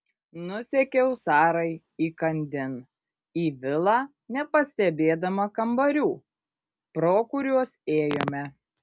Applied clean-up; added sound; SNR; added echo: none; none; none; none.